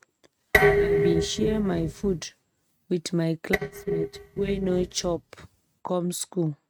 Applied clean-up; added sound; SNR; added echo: neural mask model RNNoise.